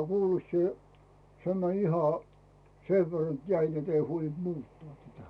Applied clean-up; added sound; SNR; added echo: none; none; none; none.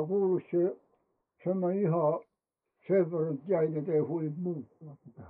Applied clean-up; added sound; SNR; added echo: neural mask model Resemble Enhance denoiser.